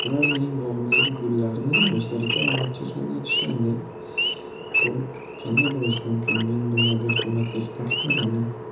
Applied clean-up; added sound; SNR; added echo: none; Idling / Wild animals; 1 dB; reverberation time 0.6 s.